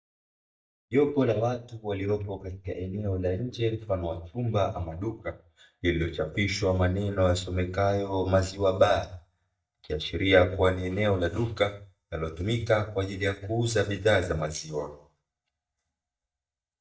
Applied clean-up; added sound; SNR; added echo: neural mask model DeepFilterNet 3.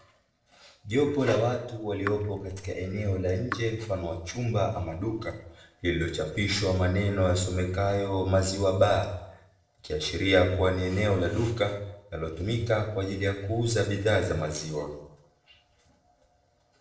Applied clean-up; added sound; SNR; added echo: neural separator model SepFormer DNS4.